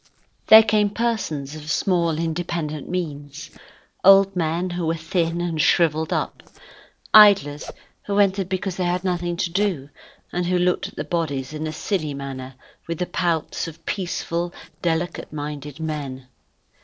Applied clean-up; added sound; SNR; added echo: neural separator model SepFormer DNS4.